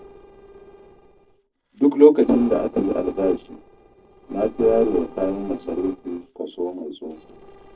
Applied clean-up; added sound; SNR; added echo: neural separator model SepFormer DNS4.